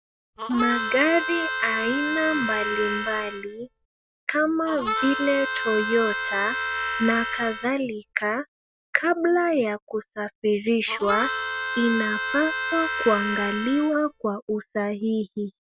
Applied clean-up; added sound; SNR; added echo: none; Harmonica; 3 dB; none.